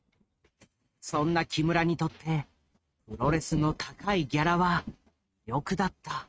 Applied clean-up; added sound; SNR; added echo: neural mask model RNNoise.